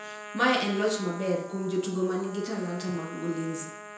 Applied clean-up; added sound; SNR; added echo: none; Trumpet; 13 dB; reverberation time 0.5 s.